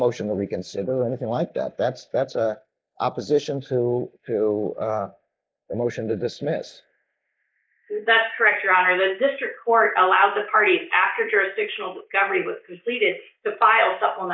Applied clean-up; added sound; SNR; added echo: neural mask model Resemble Enhance denoiser.